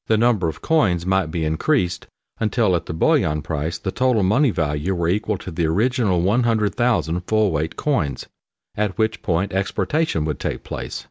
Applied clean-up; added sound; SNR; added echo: none; none; none; none.